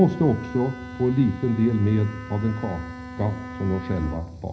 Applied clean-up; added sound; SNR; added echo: none; Bowed string instrument; 14 dB; reverberation time 0.5 s.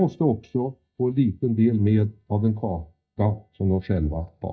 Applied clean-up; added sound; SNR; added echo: neural mask model DeepFilterNet 3.